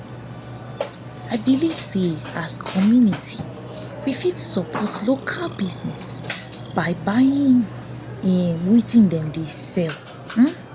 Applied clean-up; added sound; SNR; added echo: none; Burping, eructation; 12 dB; none.